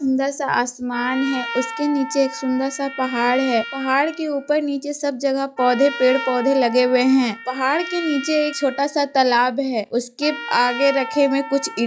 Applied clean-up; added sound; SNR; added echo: classical method log-MMSE.